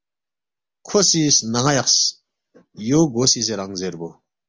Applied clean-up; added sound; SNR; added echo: none; none; none; none.